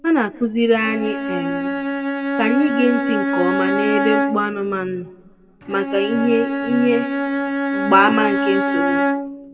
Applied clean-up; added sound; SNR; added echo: none; Bowed string instrument; 1 dB; reverberation time 0.9 s.